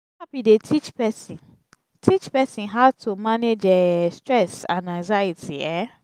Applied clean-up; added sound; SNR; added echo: none; none; none; none.